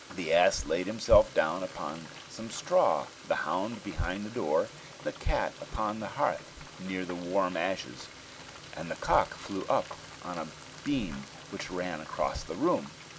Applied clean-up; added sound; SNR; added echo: none; Frying (food); 17 dB; none.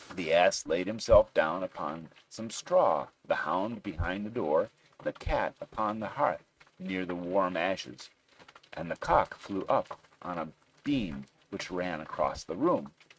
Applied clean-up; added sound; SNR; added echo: neural mask model RNNoise.